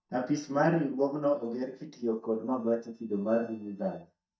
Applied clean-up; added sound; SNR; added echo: neural mask model DeepFilterNet 3.